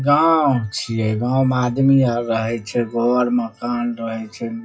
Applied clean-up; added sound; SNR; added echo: classical method WPE with log-MMSE.